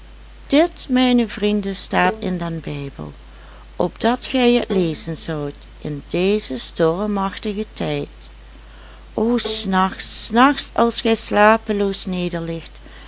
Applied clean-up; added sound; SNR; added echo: none; Bowed string instrument; 15 dB; none.